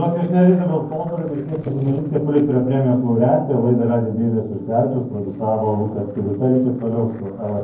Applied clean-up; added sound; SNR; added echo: neural separator model SepFormer DNS4.